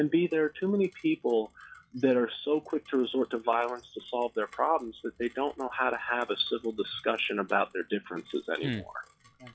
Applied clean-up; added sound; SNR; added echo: classical method log-MMSE.